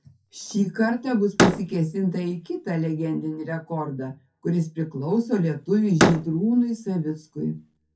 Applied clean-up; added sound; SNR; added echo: none; Slam; 4 dB; reverberation time 0.3 s.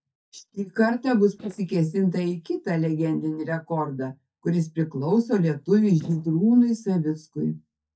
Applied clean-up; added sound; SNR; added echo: neural mask model DeepFilterNet 3.